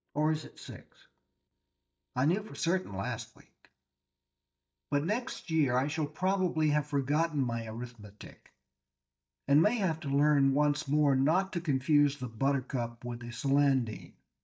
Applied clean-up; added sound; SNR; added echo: neural mask model DeepFilterNet 3.